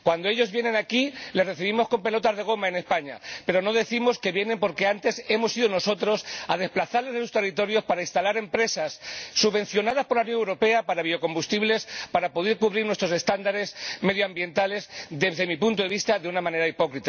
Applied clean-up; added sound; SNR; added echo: none; none; none; none.